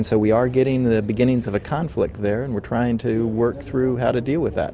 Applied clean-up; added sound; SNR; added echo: none; none; none; none.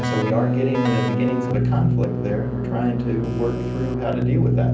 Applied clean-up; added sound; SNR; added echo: none; Keyboard (musical); -3 dB; reverberation time 0.6 s.